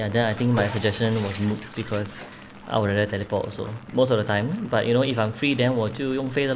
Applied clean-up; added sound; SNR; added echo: none; Bathtub (filling or washing) + Rain; 16 dB; none.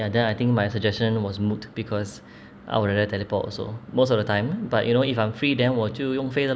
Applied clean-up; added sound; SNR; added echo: none; none; none; none.